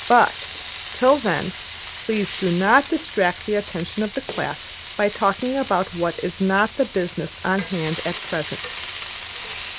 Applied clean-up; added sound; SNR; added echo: none; Frying (food); 12 dB; none.